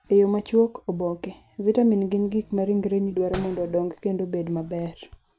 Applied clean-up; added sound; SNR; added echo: none; Slam; 19 dB; none.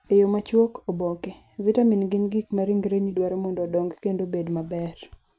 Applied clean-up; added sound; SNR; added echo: none; none; none; none.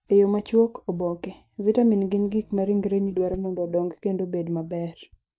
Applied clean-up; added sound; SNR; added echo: neural mask model DeepFilterNet 3.